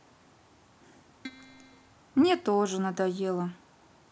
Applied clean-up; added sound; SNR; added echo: none; Keyboard (musical); 17 dB; none.